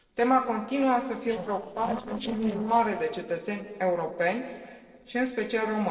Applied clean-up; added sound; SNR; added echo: neural separator model SepFormer DNS4.